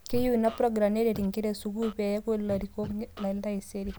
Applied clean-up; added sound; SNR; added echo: none; Scratching (performance technique); 17 dB; none.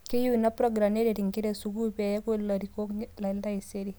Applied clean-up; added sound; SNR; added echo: none; none; none; none.